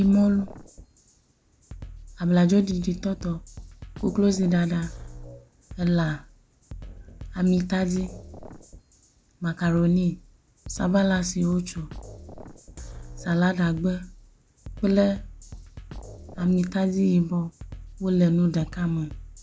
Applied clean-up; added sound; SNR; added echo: none; Drum kit; 16 dB; none.